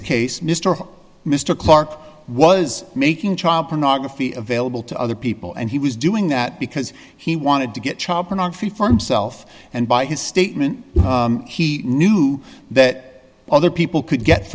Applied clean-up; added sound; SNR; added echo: none; none; none; none.